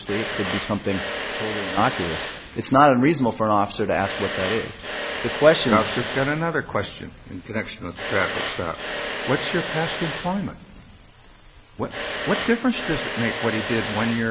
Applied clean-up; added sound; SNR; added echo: none; Mechanisms; 4 dB; none.